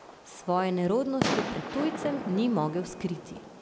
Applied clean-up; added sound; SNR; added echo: none; Fireworks; 6 dB; none.